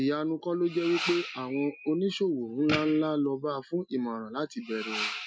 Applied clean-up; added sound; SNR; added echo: classical method Wiener filter.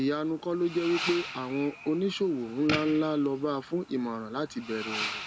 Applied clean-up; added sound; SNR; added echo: none; Fireworks; 9 dB; none.